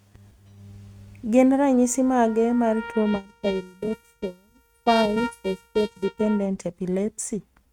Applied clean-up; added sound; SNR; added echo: neural mask model RNNoise.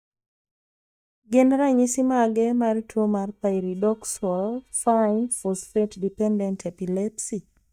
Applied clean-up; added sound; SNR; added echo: neural mask model DeepFilterNet 3.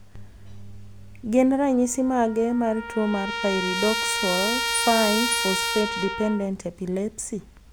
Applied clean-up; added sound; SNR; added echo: none; Trumpet; 5 dB; none.